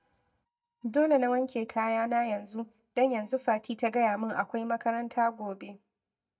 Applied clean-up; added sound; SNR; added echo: neural mask model DeepFilterNet 3.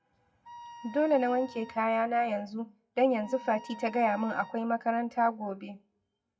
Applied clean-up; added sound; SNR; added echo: classical method WPE with log-MMSE.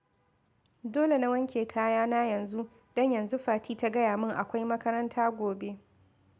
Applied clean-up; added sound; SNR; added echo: none; none; none; none.